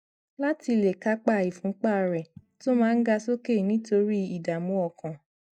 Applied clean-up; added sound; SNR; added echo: neural mask model DeepFilterNet 3.